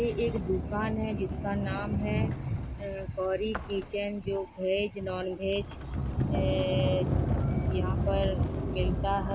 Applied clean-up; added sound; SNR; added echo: none; Sliding door; 0 dB; none.